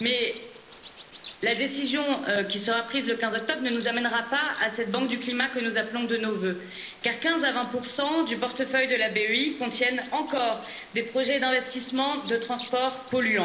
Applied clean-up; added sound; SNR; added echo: none; Bird vocalization, bird call, bird song; 14 dB; reverberation time 0.8 s.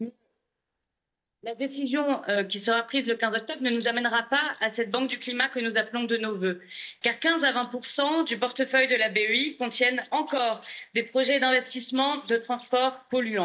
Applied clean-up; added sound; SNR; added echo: neural mask model DeepFilterNet 3.